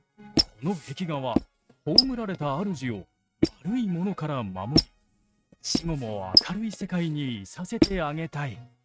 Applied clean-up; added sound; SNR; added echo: neural mask model RNNoise.